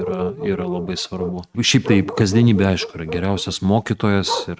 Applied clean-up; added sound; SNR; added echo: neural mask model RNNoise.